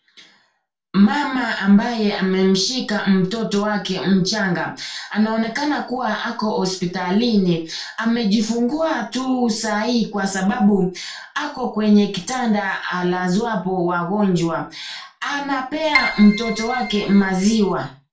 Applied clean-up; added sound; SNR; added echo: none; Keyboard (musical); 7 dB; reverberation time 0.3 s.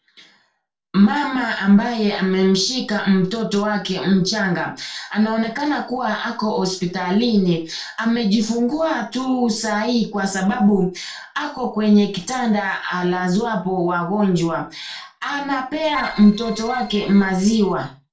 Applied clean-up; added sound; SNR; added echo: neural separator model SepFormer DNS4.